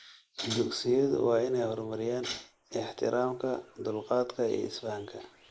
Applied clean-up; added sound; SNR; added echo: neural mask model Resemble Enhance denoiser.